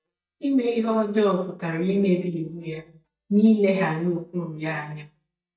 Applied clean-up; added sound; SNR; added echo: neural mask model DeepFilterNet 3.